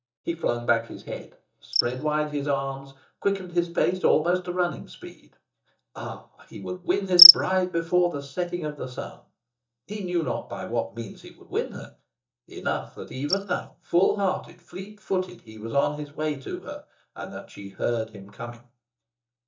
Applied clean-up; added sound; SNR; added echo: neural mask model DeepFilterNet 3.